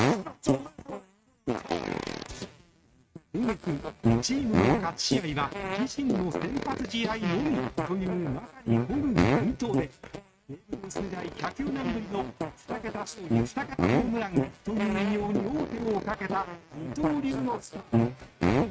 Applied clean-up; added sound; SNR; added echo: neural mask model RNNoise.